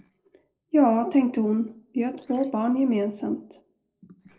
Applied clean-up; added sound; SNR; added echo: neural separator model SepFormer DNS4.